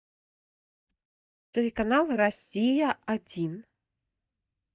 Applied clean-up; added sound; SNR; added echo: neural mask model DeepFilterNet 3.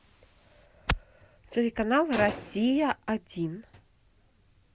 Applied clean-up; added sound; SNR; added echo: none; Gunshot, gunfire; 15 dB; none.